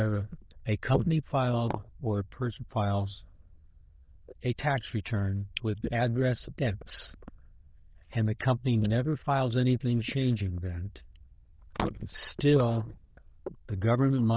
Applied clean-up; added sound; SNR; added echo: neural diffusion model UNIVERSE++.